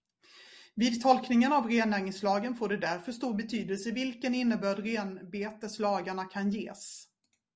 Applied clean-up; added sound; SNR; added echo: none; none; none; none.